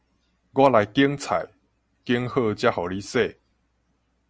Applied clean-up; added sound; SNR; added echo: none; none; none; none.